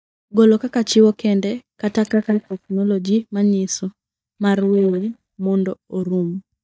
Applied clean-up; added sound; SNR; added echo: neural mask model DeepFilterNet 3.